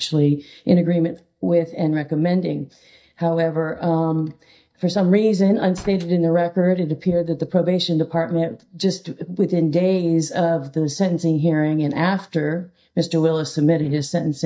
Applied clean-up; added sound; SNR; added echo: neural mask model DeepFilterNet 3.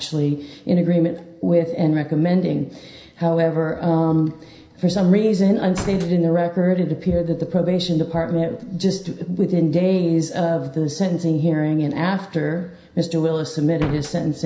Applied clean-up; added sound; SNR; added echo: none; Slam; 10 dB; reverberation time 0.5 s.